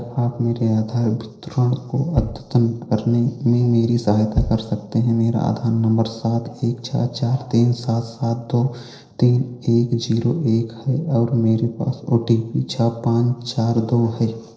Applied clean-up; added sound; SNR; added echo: neural separator model SepFormer DNS4.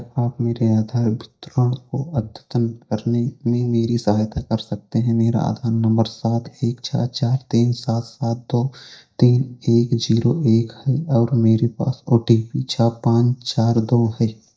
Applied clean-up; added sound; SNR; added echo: neural mask model DeepFilterNet 3.